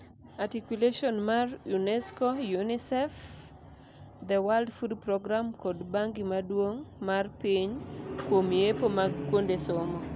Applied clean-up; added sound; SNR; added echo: none; none; none; none.